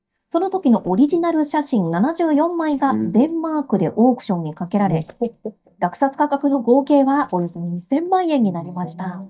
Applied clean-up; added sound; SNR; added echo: neural mask model DeepFilterNet 3.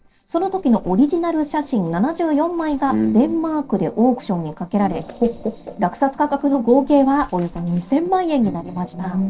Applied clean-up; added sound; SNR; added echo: neural separator model SepFormer DNS4.